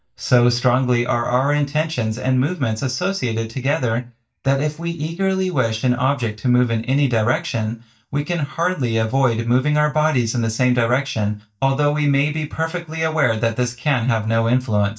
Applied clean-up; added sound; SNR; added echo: neural mask model DeepFilterNet 3.